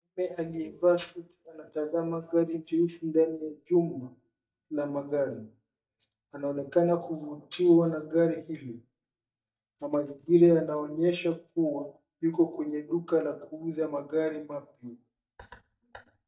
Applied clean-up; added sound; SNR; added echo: neural mask model DeepFilterNet 3.